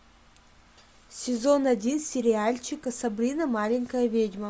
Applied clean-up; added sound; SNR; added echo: none; none; none; none.